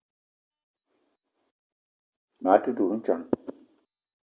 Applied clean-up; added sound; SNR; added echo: none; none; none; none.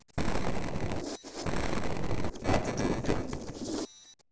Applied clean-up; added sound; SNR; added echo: neural separator model SepFormer DNS4.